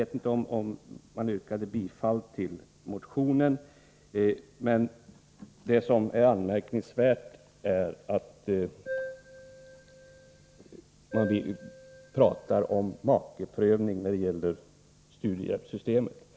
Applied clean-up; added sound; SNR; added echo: none; Keyboard (musical); 12 dB; none.